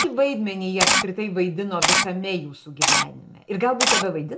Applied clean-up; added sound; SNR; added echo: none; Camera; -1 dB; reverberation time 0.3 s.